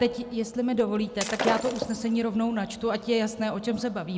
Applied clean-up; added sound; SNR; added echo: none; Shatter; 6 dB; none.